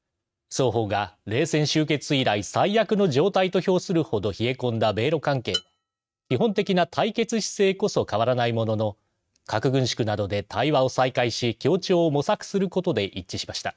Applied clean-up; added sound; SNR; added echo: neural mask model RNNoise.